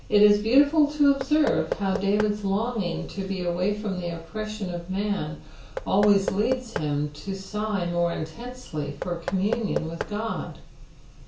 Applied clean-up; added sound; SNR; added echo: none; Knock / Wood; 11 dB; reverberation time 0.3 s.